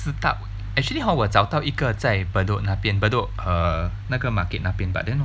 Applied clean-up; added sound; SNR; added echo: none; none; none; none.